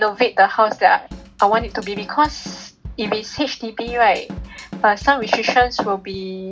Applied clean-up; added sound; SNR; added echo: none; Drum kit; 15 dB; none.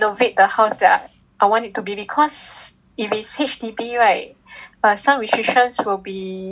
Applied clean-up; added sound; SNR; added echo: none; none; none; none.